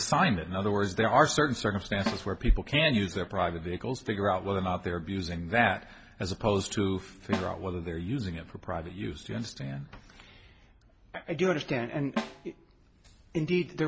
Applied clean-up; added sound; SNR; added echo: none; Snare drum; 10 dB; none.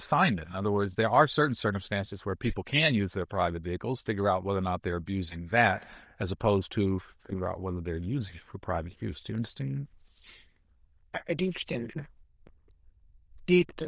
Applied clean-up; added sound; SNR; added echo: neural diffusion model UNIVERSE++.